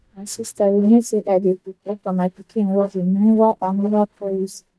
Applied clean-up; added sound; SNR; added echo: neural mask model DeepFilterNet 3.